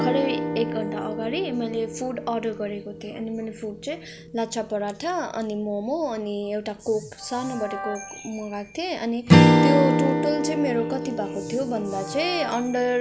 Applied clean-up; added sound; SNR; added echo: none; Strum; -2 dB; none.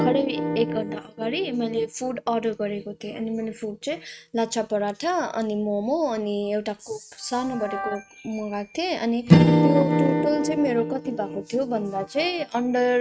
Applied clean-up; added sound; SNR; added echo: neural mask model RNNoise.